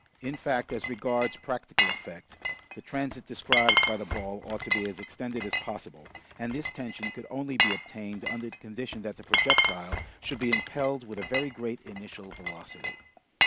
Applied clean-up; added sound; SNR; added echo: none; Glass; -4 dB; none.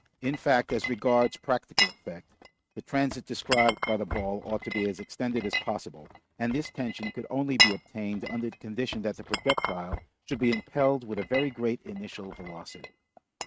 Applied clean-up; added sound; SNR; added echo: neural mask model RNNoise.